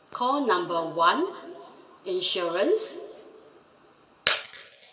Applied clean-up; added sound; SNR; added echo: none; none; none; reverberation time 1.7 s.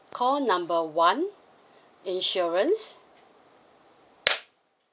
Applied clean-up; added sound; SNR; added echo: none; none; none; none.